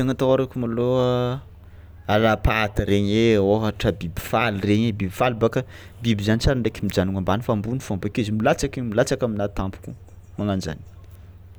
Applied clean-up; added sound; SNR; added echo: none; none; none; none.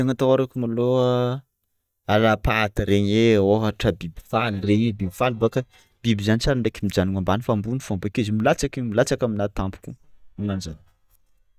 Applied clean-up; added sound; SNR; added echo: neural mask model DeepFilterNet 3.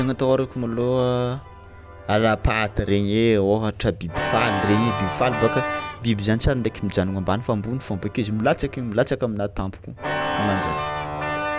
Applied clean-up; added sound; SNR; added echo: none; Organ; 8 dB; none.